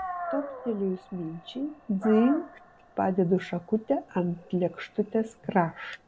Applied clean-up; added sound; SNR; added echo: none; Dog; 13 dB; none.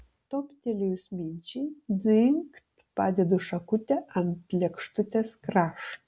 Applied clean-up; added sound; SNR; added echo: none; none; none; none.